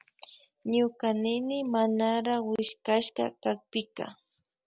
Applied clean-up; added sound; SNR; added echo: none; none; none; none.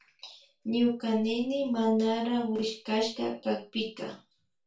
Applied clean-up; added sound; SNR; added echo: none; none; none; reverberation time 0.2 s.